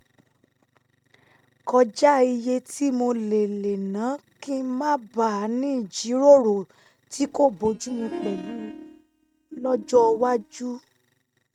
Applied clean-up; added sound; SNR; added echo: neural mask model RNNoise.